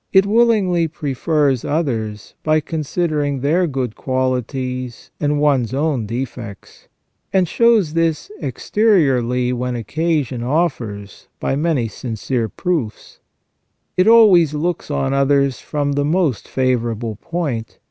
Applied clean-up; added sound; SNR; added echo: none; none; none; none.